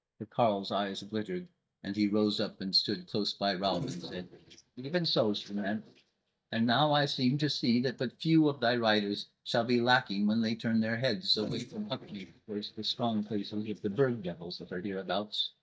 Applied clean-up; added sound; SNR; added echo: neural mask model DeepFilterNet 3.